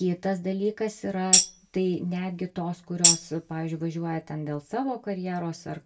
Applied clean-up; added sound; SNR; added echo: none; Tambourine; -4 dB; reverberation time 0.1 s.